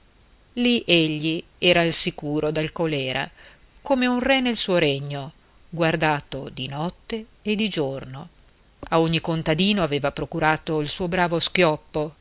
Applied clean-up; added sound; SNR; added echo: none; none; none; none.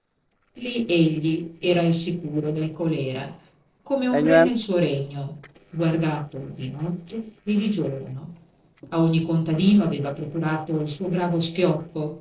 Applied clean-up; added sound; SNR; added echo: neural separator model SepFormer DNS4.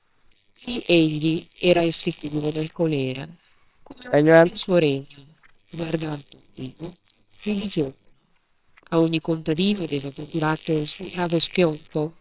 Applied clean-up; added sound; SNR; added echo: neural separator model SepFormer WHAMR!.